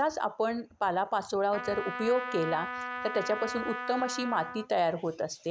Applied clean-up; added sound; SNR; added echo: none; Trumpet; 7 dB; none.